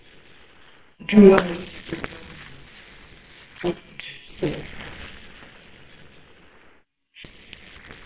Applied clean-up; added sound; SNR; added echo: neural separator model SepFormer WHAMR!.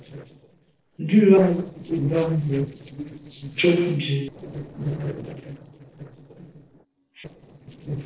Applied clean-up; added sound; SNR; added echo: neural separator model SepFormer DNS4.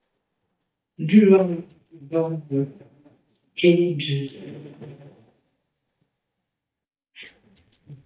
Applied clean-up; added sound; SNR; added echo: neural mask model DeepFilterNet 3.